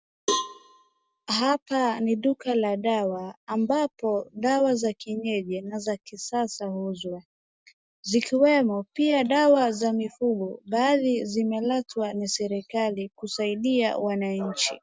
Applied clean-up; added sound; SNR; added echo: none; Cowbell; 8 dB; none.